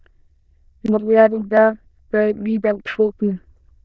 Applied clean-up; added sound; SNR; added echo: neural diffusion model UNIVERSE++.